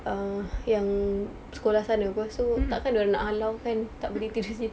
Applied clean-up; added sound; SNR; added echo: none; none; none; none.